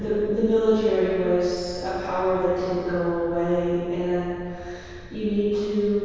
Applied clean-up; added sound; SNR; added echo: none; Thunder; 18 dB; reverberation time 2.2 s.